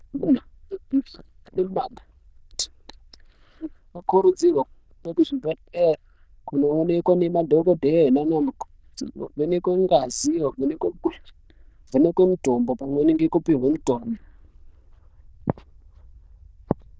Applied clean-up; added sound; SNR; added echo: neural diffusion model UNIVERSE++.